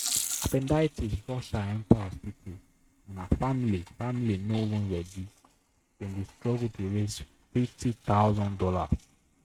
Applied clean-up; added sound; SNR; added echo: neural mask model RNNoise.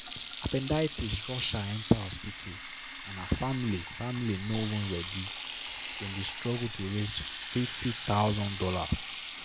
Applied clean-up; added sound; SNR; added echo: none; Sink (filling or washing) / Water tap, faucet; 0 dB; none.